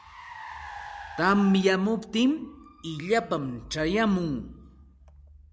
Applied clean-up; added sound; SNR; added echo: none; Car; 17 dB; none.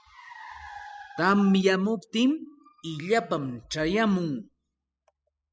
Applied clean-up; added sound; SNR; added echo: classical method spectral subtraction.